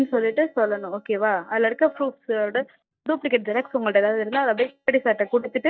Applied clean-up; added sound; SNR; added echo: neural mask model DeepFilterNet 3.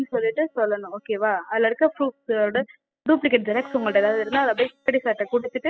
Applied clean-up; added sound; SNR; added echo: classical method spectral subtraction.